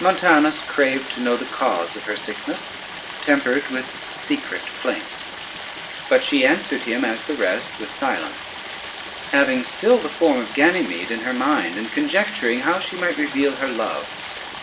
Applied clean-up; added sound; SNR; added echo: none; Stream; 10 dB; none.